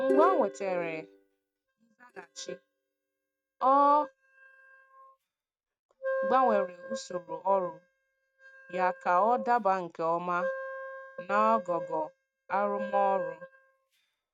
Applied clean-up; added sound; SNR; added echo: neural mask model RNNoise.